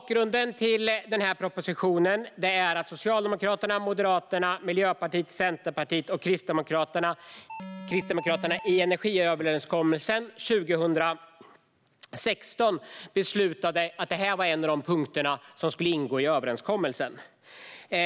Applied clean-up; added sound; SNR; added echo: none; Alarm; 12 dB; none.